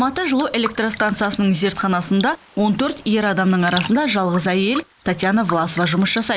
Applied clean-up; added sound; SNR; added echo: neural mask model Resemble Enhance denoiser.